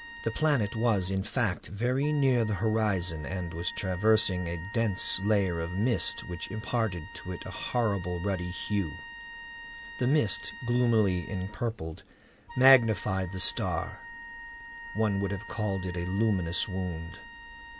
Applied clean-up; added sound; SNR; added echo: none; Wind instrument, woodwind instrument; 15 dB; none.